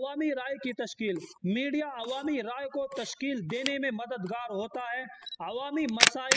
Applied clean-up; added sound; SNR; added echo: classical method spectral subtraction.